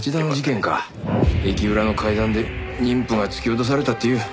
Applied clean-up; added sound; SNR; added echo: none; none; none; none.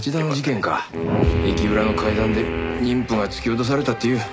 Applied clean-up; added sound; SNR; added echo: none; Wind instrument, woodwind instrument; 7 dB; none.